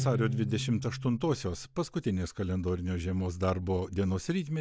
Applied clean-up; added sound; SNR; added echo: none; Guitar; 8 dB; none.